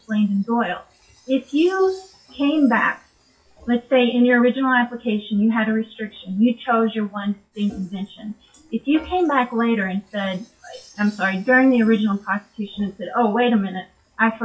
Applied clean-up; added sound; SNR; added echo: classical method WPE with log-MMSE.